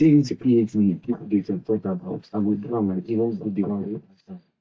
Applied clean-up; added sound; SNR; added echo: neural mask model DeepFilterNet 3.